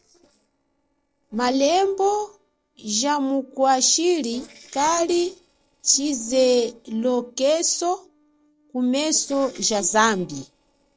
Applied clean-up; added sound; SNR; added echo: neural separator model SepFormer DNS4.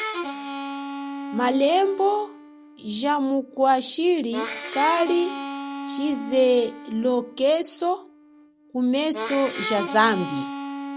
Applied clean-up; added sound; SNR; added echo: none; Harmonica; 10 dB; none.